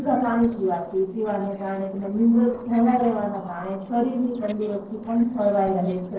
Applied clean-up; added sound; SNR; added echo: neural separator model SepFormer DNS4.